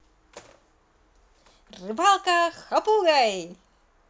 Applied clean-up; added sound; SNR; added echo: none; none; none; none.